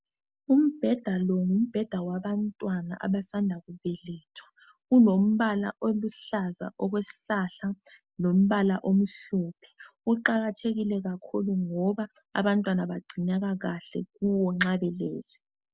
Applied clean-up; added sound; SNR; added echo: none; none; none; none.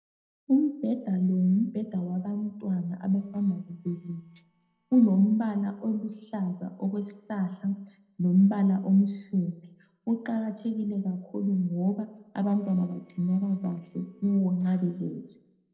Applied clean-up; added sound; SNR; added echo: neural separator model SepFormer DNS4.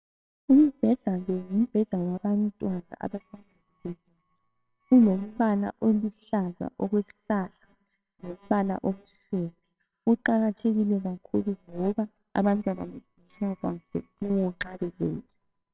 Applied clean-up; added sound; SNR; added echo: neural separator model SepFormer WHAMR!.